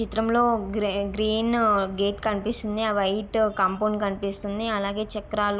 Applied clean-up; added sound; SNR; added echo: none; Traffic noise, roadway noise; 18 dB; none.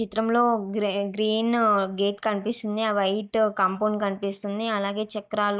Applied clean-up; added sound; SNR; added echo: neural mask model DeepFilterNet 3.